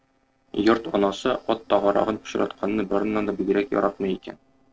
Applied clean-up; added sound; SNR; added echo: neural separator model SepFormer DNS4.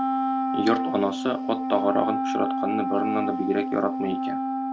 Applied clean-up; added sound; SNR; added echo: none; Wind instrument, woodwind instrument; 0 dB; none.